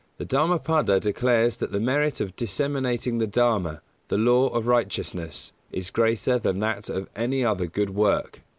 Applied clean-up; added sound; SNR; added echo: none; none; none; none.